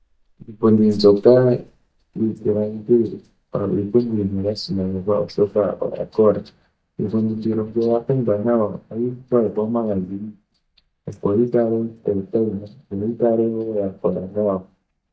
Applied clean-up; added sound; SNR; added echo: neural mask model DeepFilterNet 3.